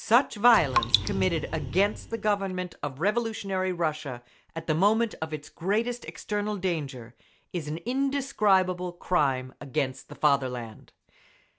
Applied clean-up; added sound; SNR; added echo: none; Raindrop; 4 dB; none.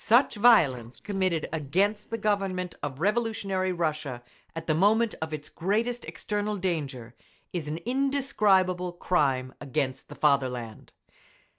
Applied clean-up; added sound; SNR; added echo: neural separator model SepFormer DNS4.